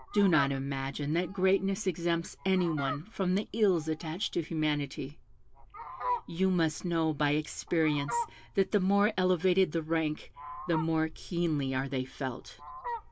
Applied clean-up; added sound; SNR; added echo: none; Fowl; 12 dB; none.